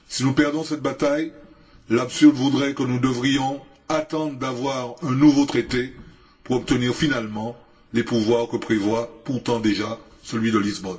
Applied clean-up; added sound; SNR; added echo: none; none; none; reverberation time 0.2 s.